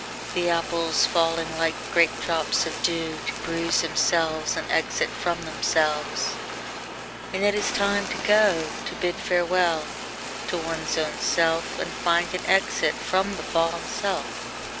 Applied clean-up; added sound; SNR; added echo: none; Fire; 8 dB; none.